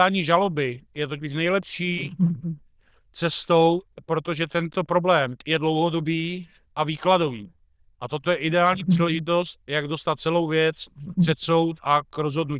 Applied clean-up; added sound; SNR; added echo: neural diffusion model UNIVERSE++.